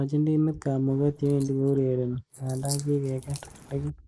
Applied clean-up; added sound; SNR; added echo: neural mask model Resemble Enhance denoiser.